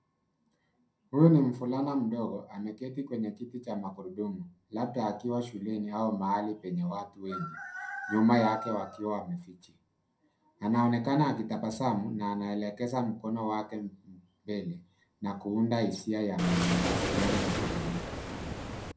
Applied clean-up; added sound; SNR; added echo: none; Waves, surf; 1 dB; reverberation time 0.2 s.